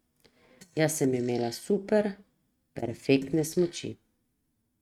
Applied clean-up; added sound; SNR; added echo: neural mask model RNNoise.